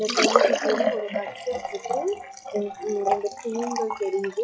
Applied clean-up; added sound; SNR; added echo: classical method WPE with log-MMSE.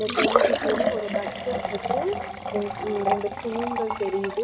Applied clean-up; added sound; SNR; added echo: none; Liquid; -2 dB; reverberation time 1.9 s.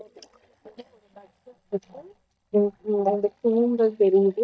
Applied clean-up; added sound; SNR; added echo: neural mask model DeepFilterNet 3.